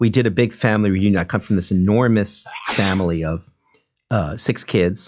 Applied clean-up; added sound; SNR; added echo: classical method log-MMSE.